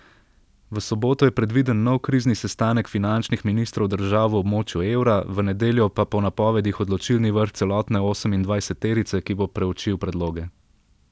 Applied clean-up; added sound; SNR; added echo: none; none; none; none.